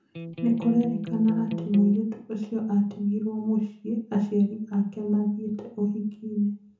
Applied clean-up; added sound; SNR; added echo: none; Electric guitar; 8 dB; reverberation time 0.6 s.